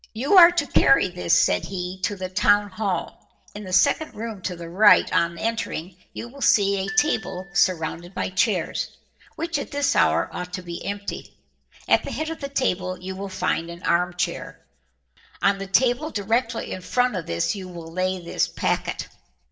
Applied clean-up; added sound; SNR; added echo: none; Glockenspiel; 16 dB; reverberation time 0.6 s.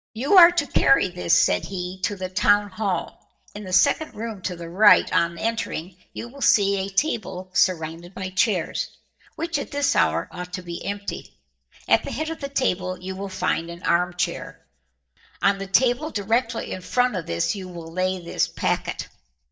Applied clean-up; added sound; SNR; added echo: neural mask model DeepFilterNet 3.